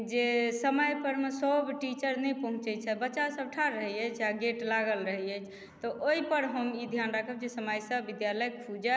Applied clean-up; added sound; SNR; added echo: none; none; none; none.